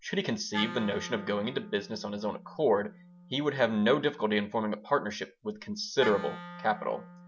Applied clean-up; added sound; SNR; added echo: none; Wind instrument, woodwind instrument; 15 dB; none.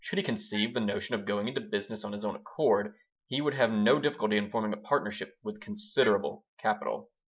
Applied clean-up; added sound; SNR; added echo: neural mask model Resemble Enhance denoiser.